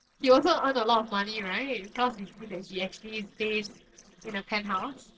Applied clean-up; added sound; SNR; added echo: neural separator model SepFormer DNS4.